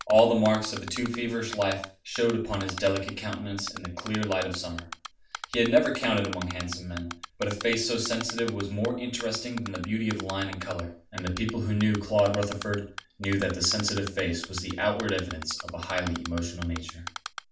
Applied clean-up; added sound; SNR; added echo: none; Typing; 13 dB; reverberation time 0.4 s.